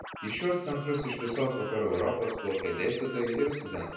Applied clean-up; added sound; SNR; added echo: none; Scratching (performance technique); 12 dB; reverberation time 0.9 s.